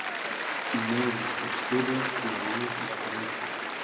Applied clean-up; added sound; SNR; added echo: none; Applause / Cheering; -2 dB; reverberation time 1.9 s.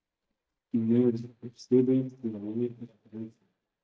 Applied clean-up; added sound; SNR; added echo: neural mask model DeepFilterNet 3.